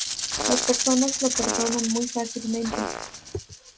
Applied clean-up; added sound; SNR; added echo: none; Rattle (instrument) + Fart; 1 dB; none.